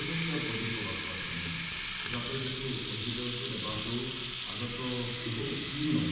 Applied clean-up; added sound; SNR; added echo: none; Water tap, faucet; -4 dB; reverberation time 1.1 s.